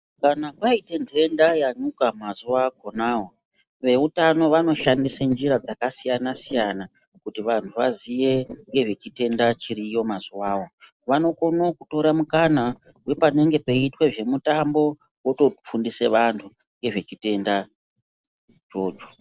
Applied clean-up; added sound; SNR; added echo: neural separator model SepFormer DNS4.